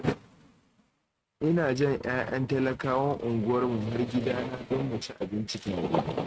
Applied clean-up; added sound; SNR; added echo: neural mask model RNNoise.